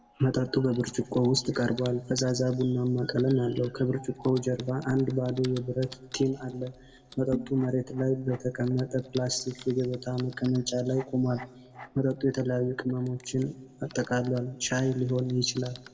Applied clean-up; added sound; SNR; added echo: none; Typing; 20 dB; reverberation time 1.0 s.